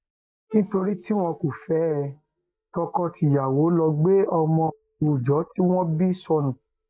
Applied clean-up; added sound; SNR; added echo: neural mask model DeepFilterNet 3.